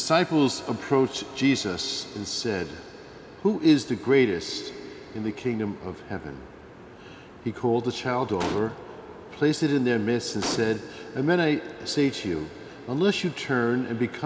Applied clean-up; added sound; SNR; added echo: none; Gunshot, gunfire; 11 dB; none.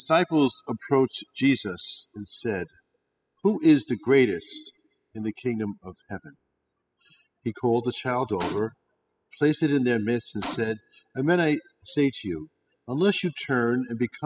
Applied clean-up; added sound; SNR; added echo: classical method spectral subtraction.